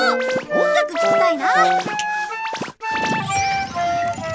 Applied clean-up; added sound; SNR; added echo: none; Wind instrument, woodwind instrument; -4 dB; none.